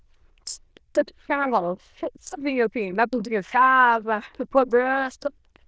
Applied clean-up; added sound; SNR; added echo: neural diffusion model UNIVERSE++.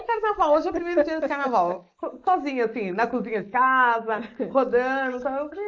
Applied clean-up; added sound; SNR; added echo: neural mask model Resemble Enhance denoiser.